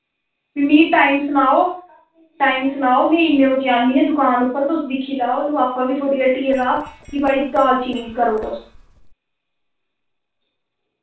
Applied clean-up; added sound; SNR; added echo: neural separator model SepFormer DNS4.